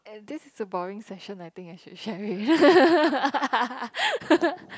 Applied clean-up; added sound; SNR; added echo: none; none; none; none.